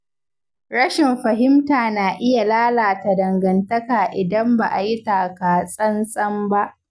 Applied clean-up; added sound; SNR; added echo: none; none; none; none.